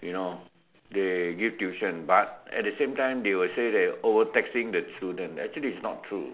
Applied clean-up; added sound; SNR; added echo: none; none; none; none.